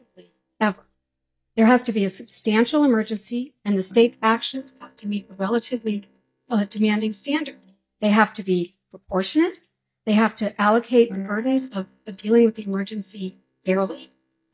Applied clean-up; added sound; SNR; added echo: neural mask model DeepFilterNet 3.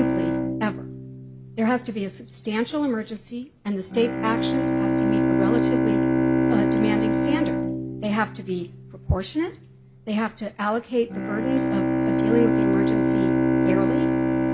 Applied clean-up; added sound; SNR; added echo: none; Bowed string instrument; -4 dB; none.